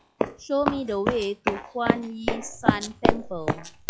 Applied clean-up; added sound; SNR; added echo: classical method log-MMSE.